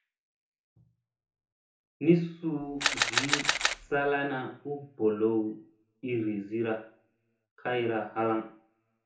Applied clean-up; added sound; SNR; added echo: none; Camera; -2 dB; reverberation time 0.7 s.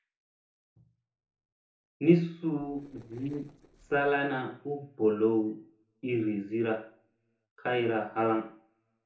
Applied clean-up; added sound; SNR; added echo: neural separator model SepFormer DNS4.